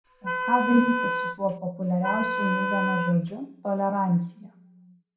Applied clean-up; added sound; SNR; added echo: none; Wind instrument, woodwind instrument; 2 dB; reverberation time 0.5 s.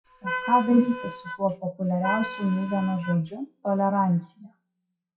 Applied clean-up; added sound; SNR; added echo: classical method WPE with log-MMSE.